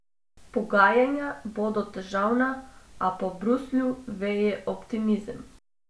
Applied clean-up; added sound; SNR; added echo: none; none; none; none.